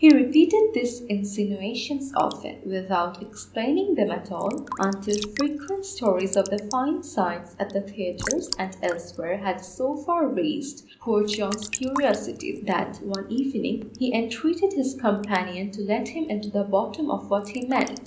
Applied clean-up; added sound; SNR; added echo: none; Raindrop / Drip / Trickle, dribble; 16 dB; reverberation time 0.5 s.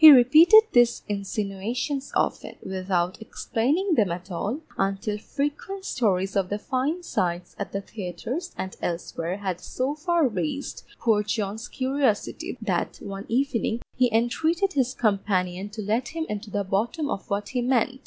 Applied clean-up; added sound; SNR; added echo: none; none; none; none.